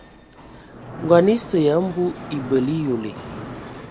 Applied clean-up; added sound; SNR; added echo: none; Mechanisms; 14 dB; none.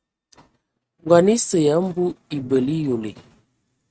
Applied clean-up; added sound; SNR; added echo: neural mask model RNNoise.